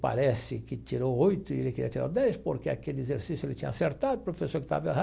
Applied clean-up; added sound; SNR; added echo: none; none; none; none.